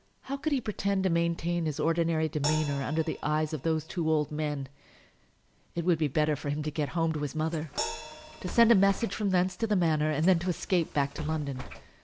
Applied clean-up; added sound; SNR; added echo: none; Crash cymbal + Bus; 15 dB; none.